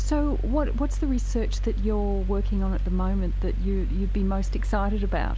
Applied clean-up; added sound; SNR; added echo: none; Mechanical fan; -4 dB; none.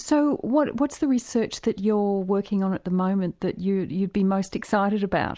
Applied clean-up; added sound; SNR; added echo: none; none; none; none.